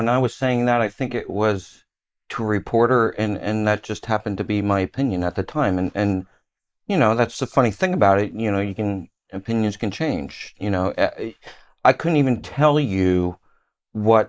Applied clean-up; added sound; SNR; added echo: neural mask model Resemble Enhance denoiser.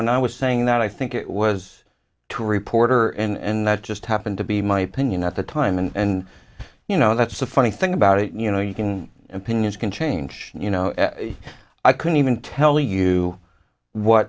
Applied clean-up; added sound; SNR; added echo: none; none; none; none.